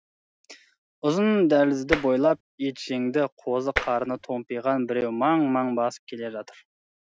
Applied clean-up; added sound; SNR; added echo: none; Tap; 5 dB; none.